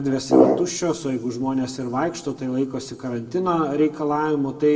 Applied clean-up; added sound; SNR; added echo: none; Brass instrument; -3 dB; reverberation time 1.3 s.